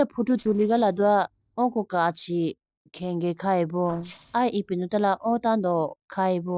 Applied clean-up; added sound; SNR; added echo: neural separator model SepFormer DNS4.